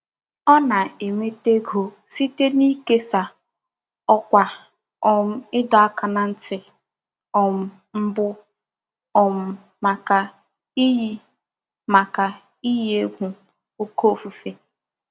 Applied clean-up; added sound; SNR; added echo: none; none; none; none.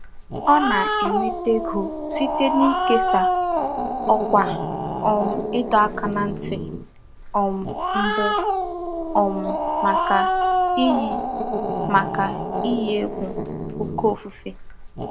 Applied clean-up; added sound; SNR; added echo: none; Growling; 0 dB; none.